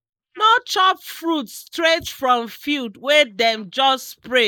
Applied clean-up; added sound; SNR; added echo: neural mask model Resemble Enhance denoiser.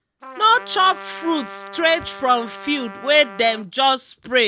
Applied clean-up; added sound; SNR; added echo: none; Trumpet; 17 dB; none.